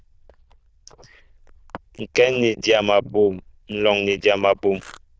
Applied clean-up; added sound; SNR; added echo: neural diffusion model UNIVERSE++.